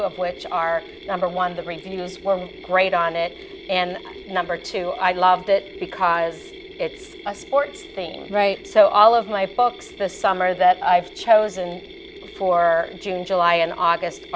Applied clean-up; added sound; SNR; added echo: none; Mechanisms; 18 dB; none.